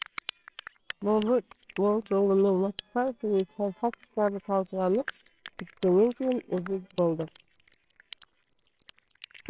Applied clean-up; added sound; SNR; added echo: neural separator model SepFormer WHAMR!.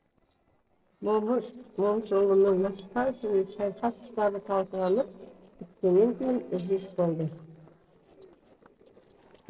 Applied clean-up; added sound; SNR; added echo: neural separator model SepFormer DNS4.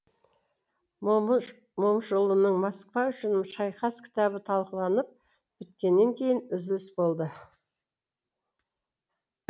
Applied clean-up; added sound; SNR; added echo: none; none; none; none.